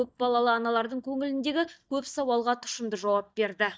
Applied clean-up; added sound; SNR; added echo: neural mask model DeepFilterNet 3.